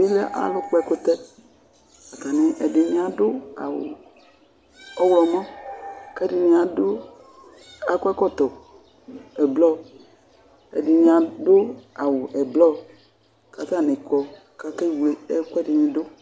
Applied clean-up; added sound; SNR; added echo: none; none; none; none.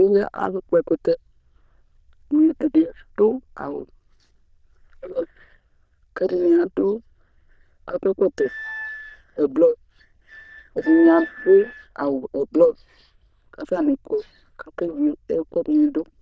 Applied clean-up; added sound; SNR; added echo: neural diffusion model UNIVERSE++.